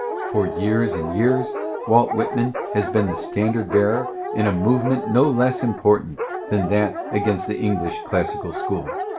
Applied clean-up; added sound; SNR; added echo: none; Dog; 6 dB; reverberation time 0.3 s.